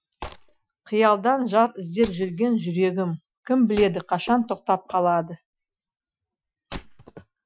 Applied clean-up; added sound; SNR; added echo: classical method Wiener filter.